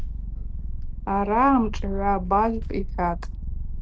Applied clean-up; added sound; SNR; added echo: none; Purr; 4 dB; none.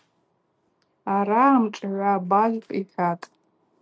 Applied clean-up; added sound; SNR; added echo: none; none; none; none.